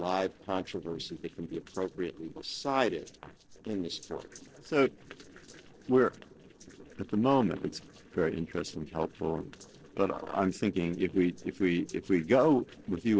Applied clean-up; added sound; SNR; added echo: neural separator model SepFormer DNS4.